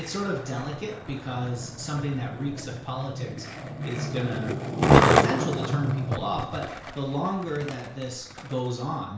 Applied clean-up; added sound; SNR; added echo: none; Skateboard; -4 dB; reverberation time 0.5 s.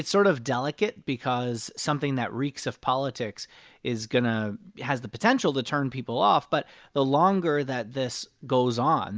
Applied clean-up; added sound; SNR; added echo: none; none; none; none.